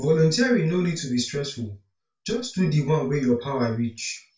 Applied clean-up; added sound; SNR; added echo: none; none; none; reverberation time 0.3 s.